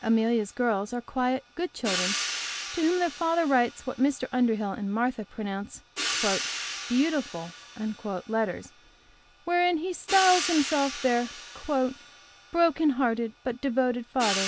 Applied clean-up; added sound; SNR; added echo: none; Hi-hat; 9 dB; none.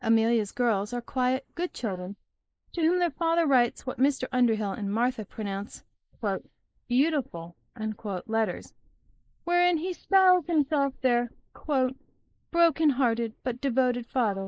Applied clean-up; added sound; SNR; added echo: neural mask model Resemble Enhance denoiser.